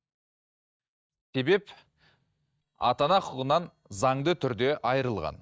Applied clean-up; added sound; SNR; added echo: neural mask model DeepFilterNet 3.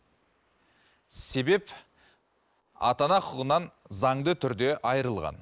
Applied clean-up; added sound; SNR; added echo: neural mask model Resemble Enhance denoiser.